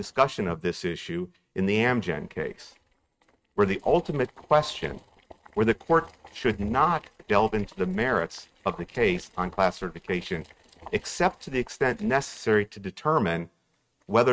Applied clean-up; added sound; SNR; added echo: neural mask model RNNoise.